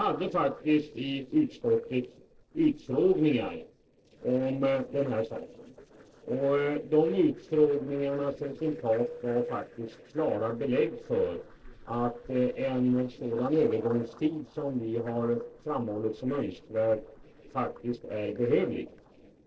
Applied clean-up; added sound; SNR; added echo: neural separator model SepFormer DNS4.